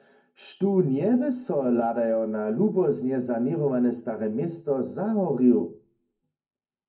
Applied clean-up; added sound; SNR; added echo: none; none; none; reverberation time 0.3 s.